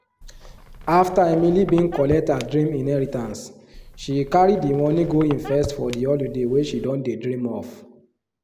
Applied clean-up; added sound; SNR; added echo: none; Squeak; 16 dB; none.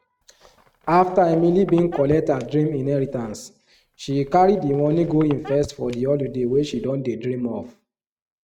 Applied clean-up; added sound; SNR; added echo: neural mask model RNNoise.